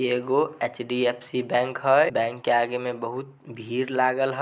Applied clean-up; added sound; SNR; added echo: none; none; none; none.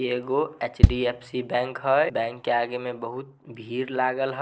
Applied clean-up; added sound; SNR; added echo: neural separator model SepFormer DNS4.